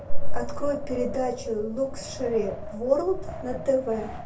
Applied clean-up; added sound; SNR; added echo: none; Wind; 15 dB; reverberation time 0.3 s.